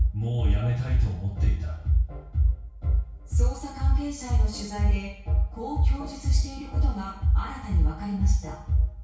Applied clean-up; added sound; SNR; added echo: none; none; none; reverberation time 0.6 s.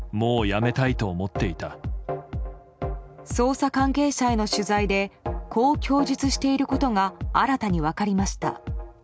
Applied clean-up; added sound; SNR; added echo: none; none; none; none.